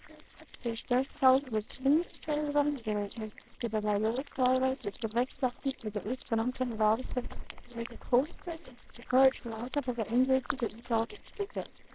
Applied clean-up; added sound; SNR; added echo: neural separator model SepFormer WHAMR!.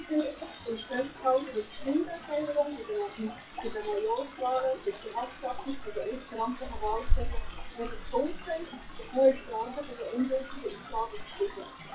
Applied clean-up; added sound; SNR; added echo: classical method WPE with log-MMSE.